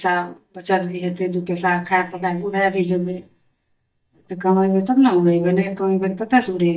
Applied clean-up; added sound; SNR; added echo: neural mask model DeepFilterNet 3.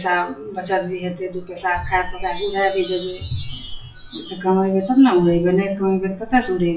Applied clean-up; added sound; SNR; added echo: classical method WPE with log-MMSE.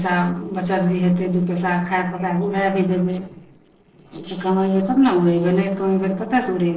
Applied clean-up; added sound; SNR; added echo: neural separator model SepFormer DNS4.